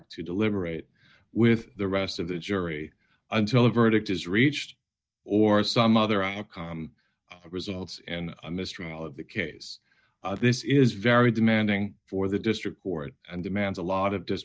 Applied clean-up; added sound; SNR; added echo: neural mask model DeepFilterNet 3.